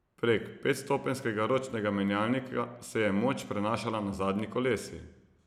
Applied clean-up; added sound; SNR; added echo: none; none; none; none.